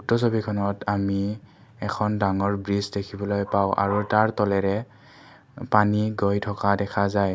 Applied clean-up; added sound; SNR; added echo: none; none; none; none.